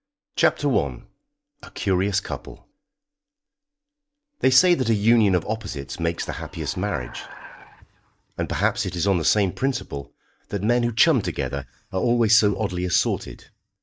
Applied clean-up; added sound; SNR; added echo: neural mask model DeepFilterNet 3.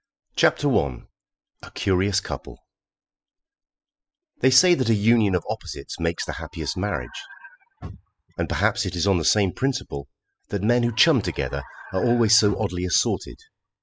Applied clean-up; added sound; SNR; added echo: classical method spectral subtraction.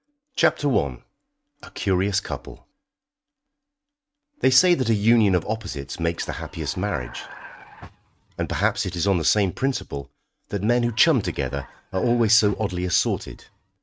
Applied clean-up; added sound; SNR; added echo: neural mask model RNNoise.